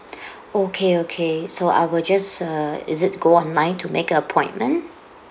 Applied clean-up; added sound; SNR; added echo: none; none; none; none.